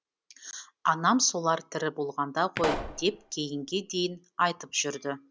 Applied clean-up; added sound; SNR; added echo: none; Explosion; 6 dB; none.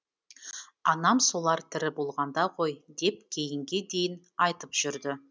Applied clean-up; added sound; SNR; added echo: none; none; none; none.